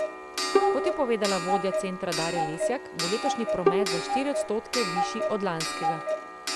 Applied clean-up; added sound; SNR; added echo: none; Clock + Bowed string instrument; -2 dB; none.